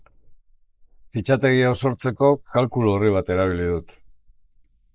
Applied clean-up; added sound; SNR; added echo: neural mask model Resemble Enhance denoiser.